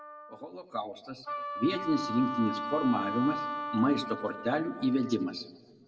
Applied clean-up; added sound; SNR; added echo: none; Wind instrument, woodwind instrument; 7 dB; reverberation time 1.4 s.